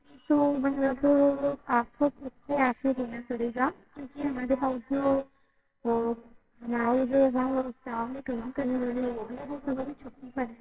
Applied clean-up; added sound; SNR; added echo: neural separator model SepFormer WHAMR!.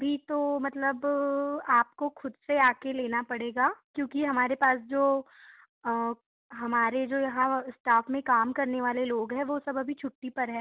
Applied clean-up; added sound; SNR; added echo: none; none; none; none.